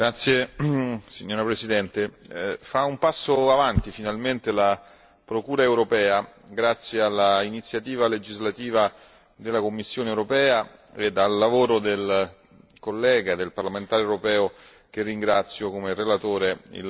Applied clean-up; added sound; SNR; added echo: none; none; none; none.